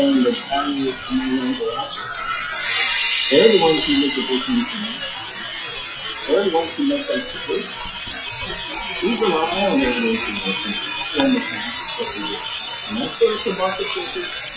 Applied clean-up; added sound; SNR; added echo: classical method WPE with log-MMSE.